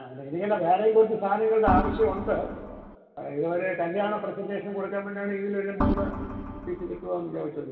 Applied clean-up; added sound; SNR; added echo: none; Organ; 2 dB; reverberation time 2.4 s.